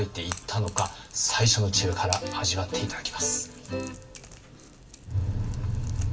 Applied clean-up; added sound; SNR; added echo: none; Crack / Crackle; 13 dB; reverberation time 0.2 s.